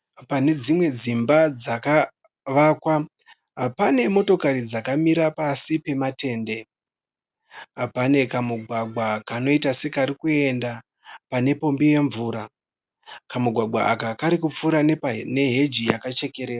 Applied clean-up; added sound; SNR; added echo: none; none; none; none.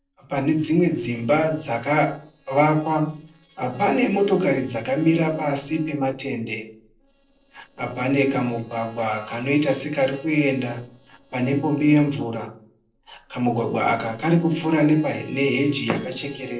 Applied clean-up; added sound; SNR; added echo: neural separator model SepFormer DNS4.